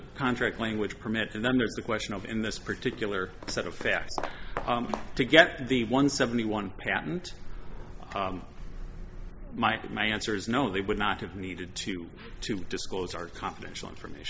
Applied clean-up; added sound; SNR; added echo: none; Walk, footsteps; 11 dB; none.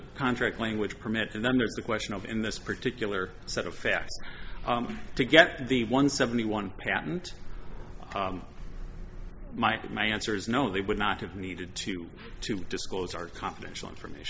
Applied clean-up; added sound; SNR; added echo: none; none; none; none.